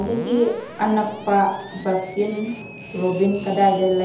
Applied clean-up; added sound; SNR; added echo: none; Screech; 17 dB; reverberation time 0.8 s.